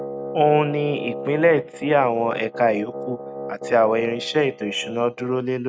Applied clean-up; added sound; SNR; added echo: neural mask model RNNoise.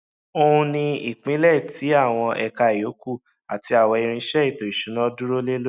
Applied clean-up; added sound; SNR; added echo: none; none; none; none.